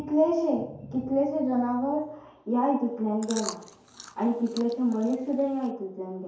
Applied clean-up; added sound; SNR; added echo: none; Chewing, mastication; 16 dB; reverberation time 2.4 s.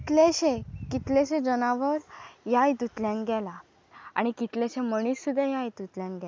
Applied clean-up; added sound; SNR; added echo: none; none; none; none.